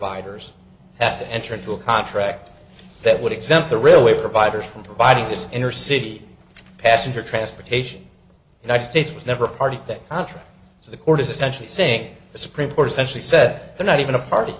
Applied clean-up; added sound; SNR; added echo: none; none; none; none.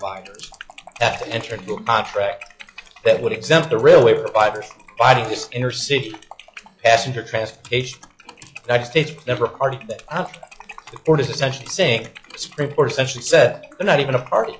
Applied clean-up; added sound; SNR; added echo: classical method log-MMSE.